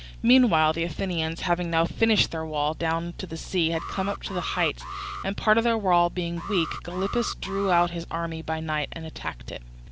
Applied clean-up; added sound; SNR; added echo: none; Alarm; 10 dB; none.